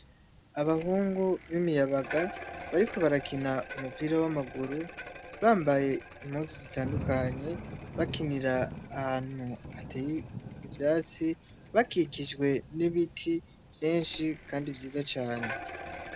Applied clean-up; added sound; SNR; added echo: none; Bicycle + Thunder / Rain; 12 dB; none.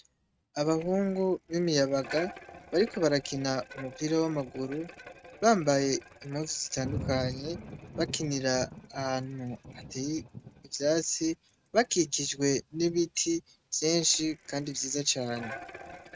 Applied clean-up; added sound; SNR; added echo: neural mask model RNNoise.